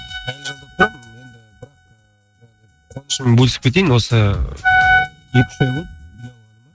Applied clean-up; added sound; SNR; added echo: neural mask model RNNoise.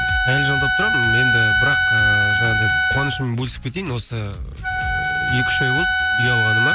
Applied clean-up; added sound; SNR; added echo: none; Wind instrument, woodwind instrument; -5 dB; none.